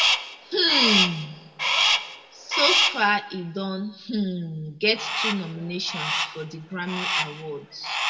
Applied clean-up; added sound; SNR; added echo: none; Crow; -1 dB; reverberation time 0.8 s.